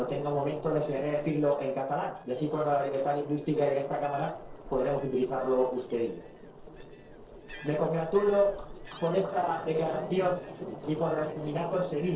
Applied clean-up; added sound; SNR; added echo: neural separator model SepFormer DNS4.